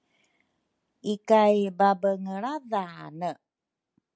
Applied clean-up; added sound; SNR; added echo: none; none; none; none.